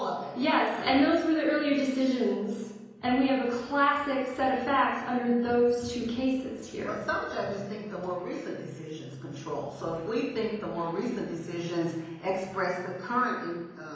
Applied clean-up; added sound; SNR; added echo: none; none; none; reverberation time 1.0 s.